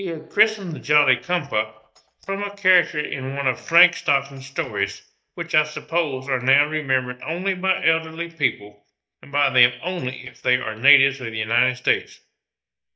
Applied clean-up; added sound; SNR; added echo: neural mask model DeepFilterNet 3.